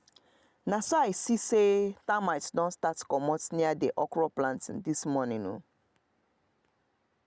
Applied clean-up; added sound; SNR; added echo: none; none; none; none.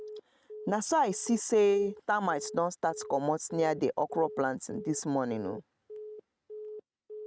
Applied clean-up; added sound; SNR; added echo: neural mask model RNNoise.